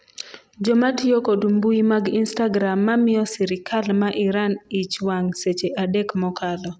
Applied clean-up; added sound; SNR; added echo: none; none; none; none.